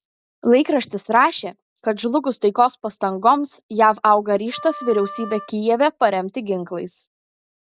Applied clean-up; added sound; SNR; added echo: none; Wind instrument, woodwind instrument; 16 dB; none.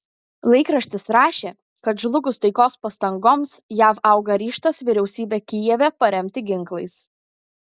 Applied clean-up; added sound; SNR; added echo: none; none; none; none.